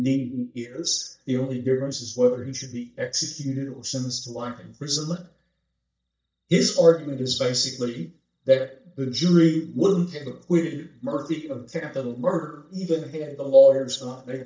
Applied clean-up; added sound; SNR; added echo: neural mask model DeepFilterNet 3.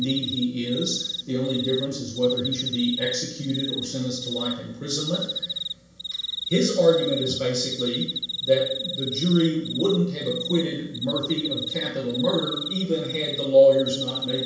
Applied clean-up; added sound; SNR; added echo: none; Cricket; 8 dB; reverberation time 0.7 s.